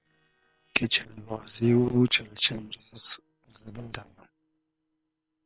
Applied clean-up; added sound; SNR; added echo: neural separator model SepFormer WHAM!.